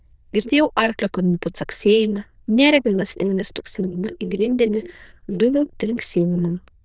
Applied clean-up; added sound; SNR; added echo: neural diffusion model UNIVERSE++.